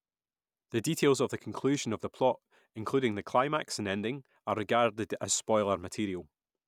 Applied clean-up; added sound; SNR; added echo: none; none; none; none.